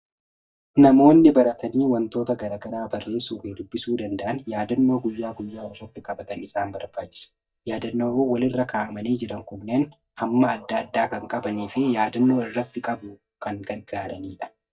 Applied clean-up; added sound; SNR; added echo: neural mask model DeepFilterNet 3.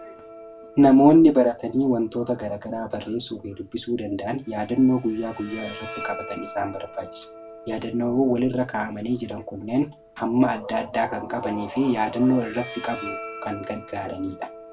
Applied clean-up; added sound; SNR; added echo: none; Bowed string instrument; 18 dB; reverberation time 0.2 s.